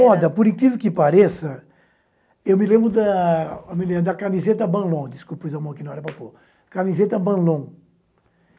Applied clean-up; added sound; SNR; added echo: none; none; none; none.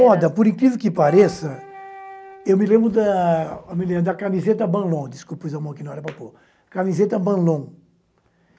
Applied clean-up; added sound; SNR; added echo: none; Wind instrument, woodwind instrument; 18 dB; none.